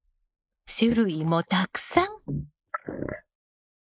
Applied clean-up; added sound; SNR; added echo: neural mask model Resemble Enhance denoiser.